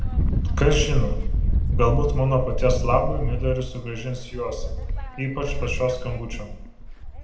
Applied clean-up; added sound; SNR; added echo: none; Wind; -2 dB; reverberation time 0.7 s.